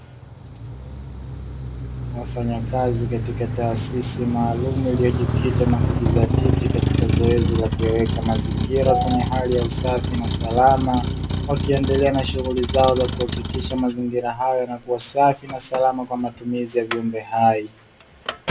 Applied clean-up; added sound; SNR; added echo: none; Motor vehicle (road); 1 dB; none.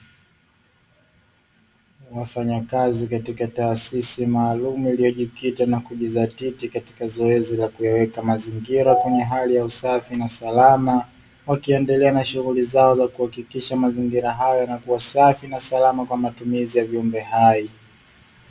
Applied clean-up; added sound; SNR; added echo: none; none; none; none.